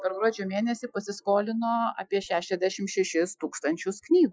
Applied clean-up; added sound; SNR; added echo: classical method Wiener filter.